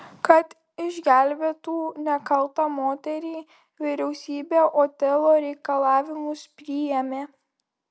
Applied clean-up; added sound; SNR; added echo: none; none; none; none.